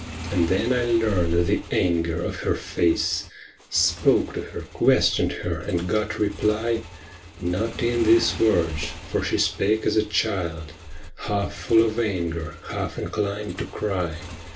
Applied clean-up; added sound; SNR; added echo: none; Motorcycle / Engine; 15 dB; reverberation time 0.2 s.